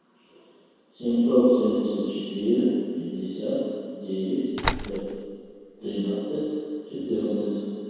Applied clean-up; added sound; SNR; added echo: none; Slam; 7 dB; reverberation time 2.0 s.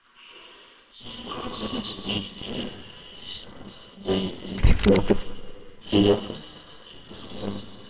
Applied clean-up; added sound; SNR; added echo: neural separator model SepFormer WHAMR!.